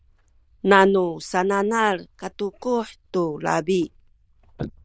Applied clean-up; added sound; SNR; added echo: neural diffusion model UNIVERSE++.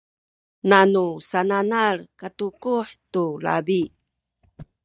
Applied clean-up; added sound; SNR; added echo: neural mask model DeepFilterNet 3.